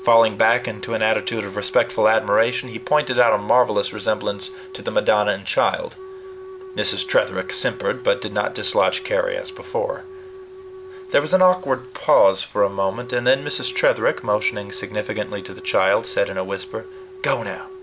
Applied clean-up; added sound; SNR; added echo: none; Wind instrument, woodwind instrument; 15 dB; none.